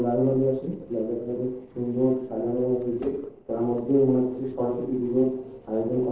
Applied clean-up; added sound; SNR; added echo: neural separator model SepFormer DNS4.